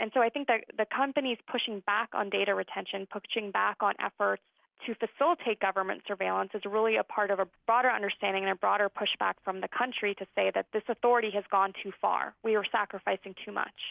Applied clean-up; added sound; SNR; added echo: none; none; none; none.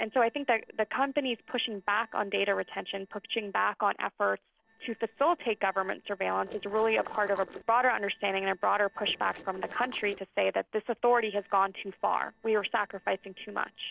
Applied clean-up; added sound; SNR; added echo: neural separator model SepFormer DNS4.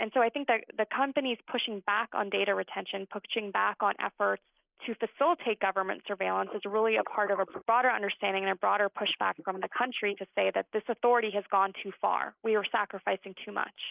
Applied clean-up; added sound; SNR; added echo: neural mask model Resemble Enhance denoiser.